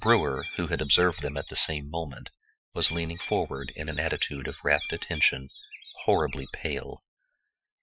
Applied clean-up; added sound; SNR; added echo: classical method Wiener filter.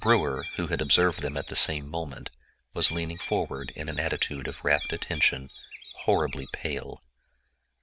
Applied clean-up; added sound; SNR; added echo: none; Bird; 14 dB; none.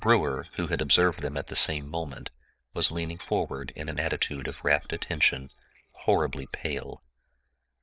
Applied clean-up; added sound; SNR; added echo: neural separator model SepFormer DNS4.